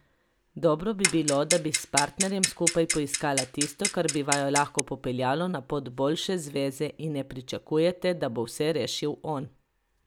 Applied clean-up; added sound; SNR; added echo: none; Clock; 2 dB; none.